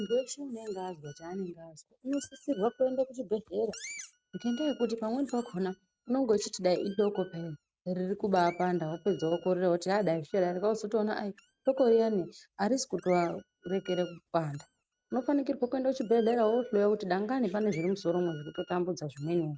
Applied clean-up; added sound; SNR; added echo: neural mask model RNNoise.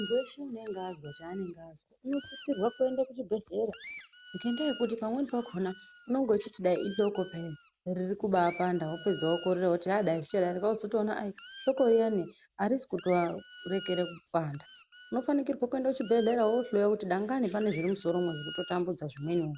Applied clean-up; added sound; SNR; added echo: none; Squeak; 15 dB; none.